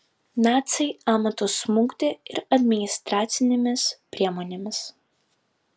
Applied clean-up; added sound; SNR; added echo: none; none; none; none.